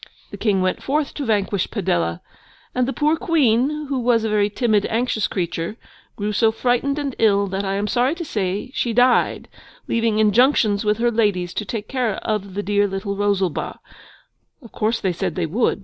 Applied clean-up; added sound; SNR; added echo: none; none; none; none.